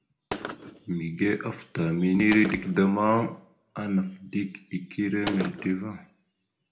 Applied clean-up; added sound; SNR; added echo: none; Gunshot, gunfire; 14 dB; reverberation time 0.4 s.